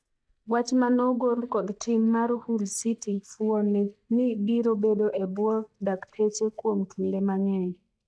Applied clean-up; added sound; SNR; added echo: neural mask model DeepFilterNet 3.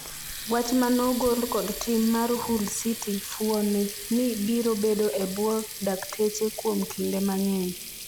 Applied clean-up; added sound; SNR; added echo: none; Water tap, faucet; 11 dB; none.